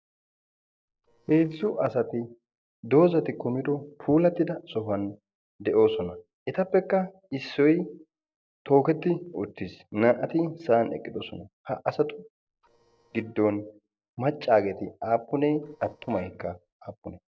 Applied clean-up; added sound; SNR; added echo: neural separator model SepFormer DNS4.